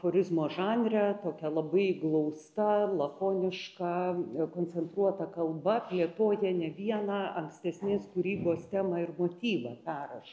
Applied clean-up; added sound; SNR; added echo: none; none; none; none.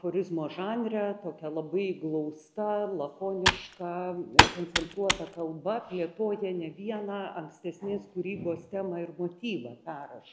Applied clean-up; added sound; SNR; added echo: none; Computer keyboard; -5 dB; none.